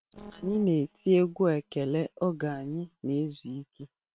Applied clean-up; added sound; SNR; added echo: neural separator model SepFormer WHAM!.